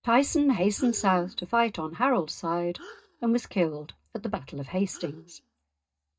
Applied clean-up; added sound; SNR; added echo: neural mask model DeepFilterNet 3.